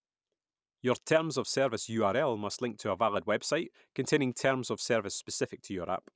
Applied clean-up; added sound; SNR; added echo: none; none; none; none.